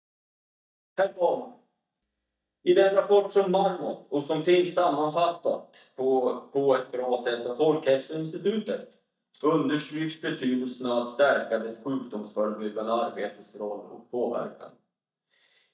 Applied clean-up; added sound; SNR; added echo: neural mask model DeepFilterNet 3.